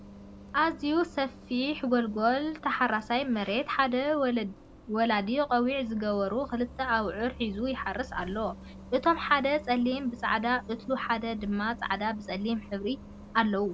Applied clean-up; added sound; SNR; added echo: none; Bus; 17 dB; none.